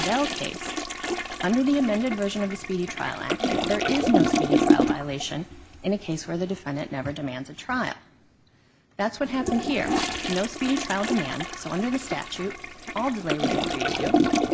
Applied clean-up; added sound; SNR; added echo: none; Toilet flush; -1 dB; none.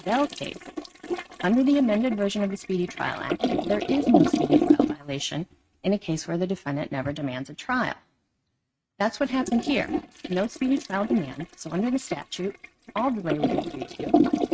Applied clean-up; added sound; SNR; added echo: neural mask model RNNoise.